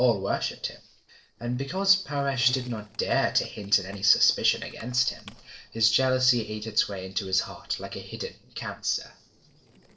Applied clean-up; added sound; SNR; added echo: neural separator model SepFormer DNS4.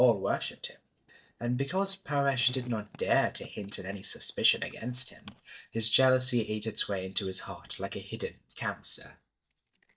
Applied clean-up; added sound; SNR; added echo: neural mask model DeepFilterNet 3.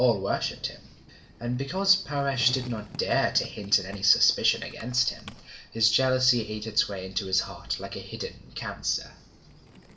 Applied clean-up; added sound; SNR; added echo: none; Skateboard; 19 dB; reverberation time 0.5 s.